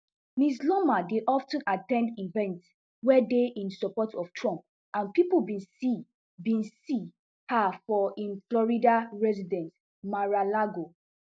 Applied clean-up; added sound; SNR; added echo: none; none; none; none.